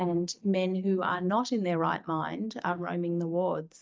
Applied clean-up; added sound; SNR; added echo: neural mask model DeepFilterNet 3.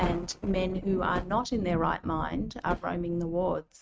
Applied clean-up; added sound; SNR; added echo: neural mask model RNNoise.